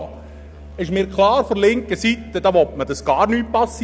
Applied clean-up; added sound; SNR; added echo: none; Musical instrument; 18 dB; none.